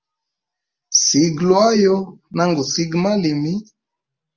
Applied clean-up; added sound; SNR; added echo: none; none; none; none.